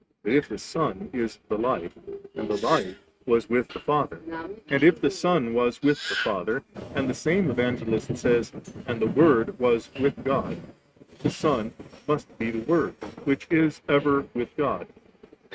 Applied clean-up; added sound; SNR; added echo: neural mask model RNNoise.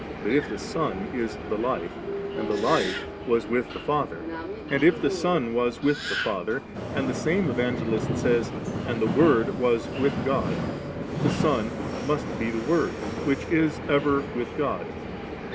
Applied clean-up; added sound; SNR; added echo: none; Subway, metro, underground; 5 dB; none.